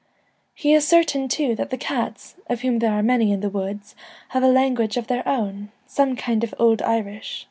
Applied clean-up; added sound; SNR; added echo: none; none; none; none.